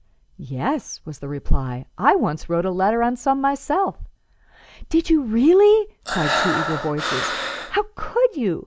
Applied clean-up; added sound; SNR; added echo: none; Breathing; 4 dB; none.